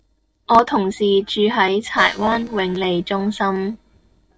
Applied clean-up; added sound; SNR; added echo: neural separator model SepFormer DNS4.